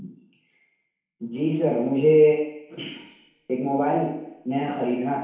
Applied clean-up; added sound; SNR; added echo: none; none; none; reverberation time 1.0 s.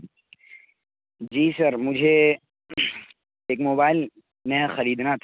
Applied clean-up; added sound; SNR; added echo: none; none; none; none.